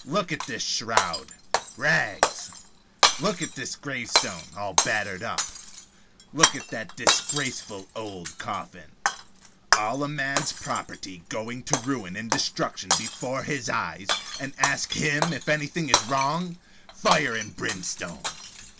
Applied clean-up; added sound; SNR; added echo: none; Shatter; 0 dB; none.